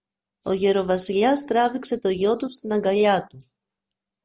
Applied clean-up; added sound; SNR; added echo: none; none; none; none.